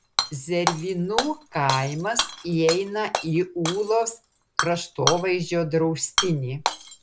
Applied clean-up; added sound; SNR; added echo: none; Shatter / Hammer; 5 dB; none.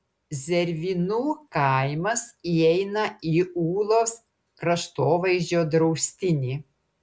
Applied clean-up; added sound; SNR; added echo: none; none; none; none.